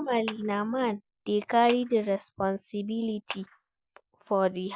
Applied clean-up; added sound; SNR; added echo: none; Clapping; 17 dB; none.